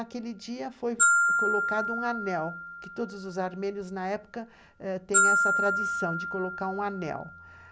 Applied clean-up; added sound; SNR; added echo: none; Glockenspiel; -4 dB; none.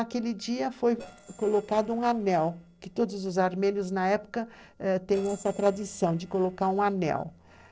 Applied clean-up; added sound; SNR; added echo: neural separator model SepFormer DNS4.